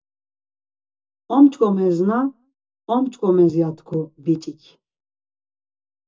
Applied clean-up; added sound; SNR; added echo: none; none; none; reverberation time 0.2 s.